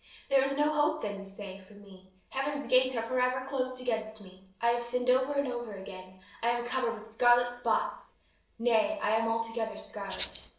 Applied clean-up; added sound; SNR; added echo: neural separator model SepFormer DNS4.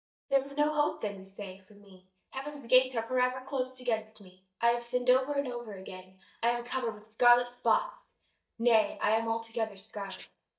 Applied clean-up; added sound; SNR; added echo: neural mask model DeepFilterNet 3.